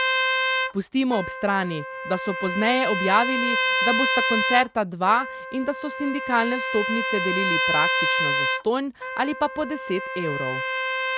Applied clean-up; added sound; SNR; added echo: none; Trumpet; 0 dB; none.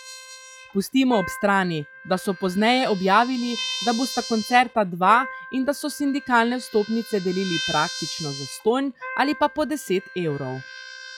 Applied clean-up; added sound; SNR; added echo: classical method log-MMSE.